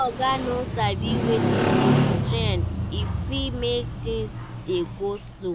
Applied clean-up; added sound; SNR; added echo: none; Motorcycle; -3 dB; none.